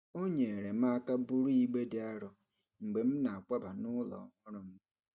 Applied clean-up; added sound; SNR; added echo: none; none; none; none.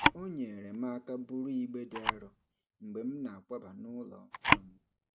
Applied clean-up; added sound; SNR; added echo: none; Camera; -4 dB; none.